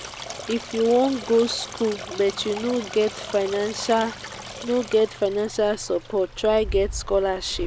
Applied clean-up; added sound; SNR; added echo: none; Stream; 12 dB; none.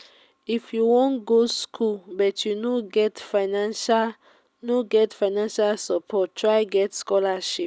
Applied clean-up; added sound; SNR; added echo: none; none; none; none.